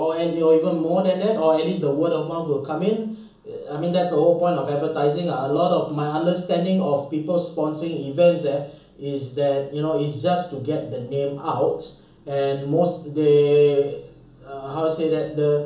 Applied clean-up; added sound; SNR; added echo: none; none; none; reverberation time 0.8 s.